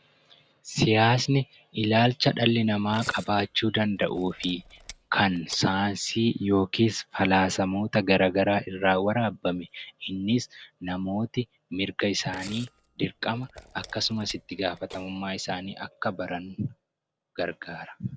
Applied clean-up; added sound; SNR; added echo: neural separator model SepFormer DNS4.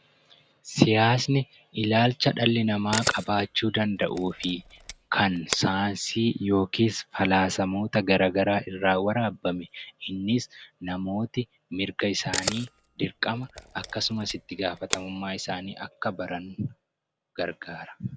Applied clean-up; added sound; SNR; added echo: none; Camera; 10 dB; none.